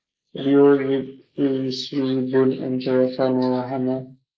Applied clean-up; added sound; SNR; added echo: neural mask model Resemble Enhance denoiser.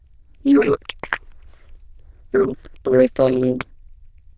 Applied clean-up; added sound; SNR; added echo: neural diffusion model UNIVERSE++.